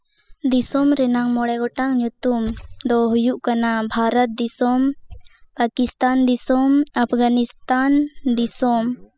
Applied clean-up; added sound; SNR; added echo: classical method spectral subtraction.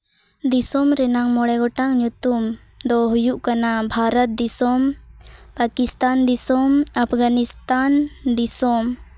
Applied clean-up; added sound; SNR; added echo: none; none; none; none.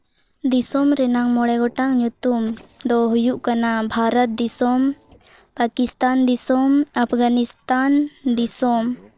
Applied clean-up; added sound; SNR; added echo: neural separator model SepFormer DNS4.